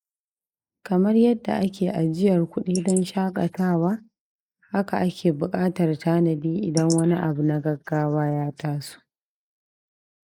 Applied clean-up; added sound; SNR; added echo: neural mask model Resemble Enhance denoiser.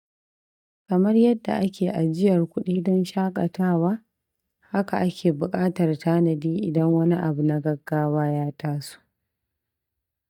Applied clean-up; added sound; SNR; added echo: neural mask model DeepFilterNet 3.